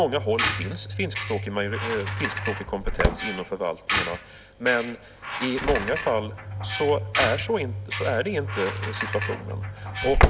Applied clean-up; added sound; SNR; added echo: none; Slam / Engine + Squeak; 0 dB; none.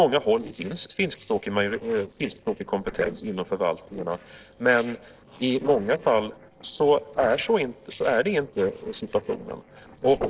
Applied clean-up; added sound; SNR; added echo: neural separator model SepFormer DNS4.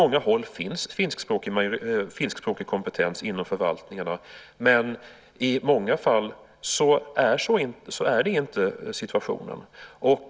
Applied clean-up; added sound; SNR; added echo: none; none; none; none.